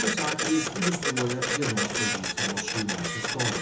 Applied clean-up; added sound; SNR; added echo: none; Printer; -2 dB; reverberation time 0.5 s.